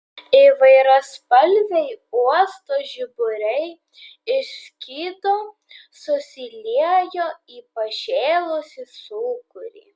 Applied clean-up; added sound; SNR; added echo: none; none; none; none.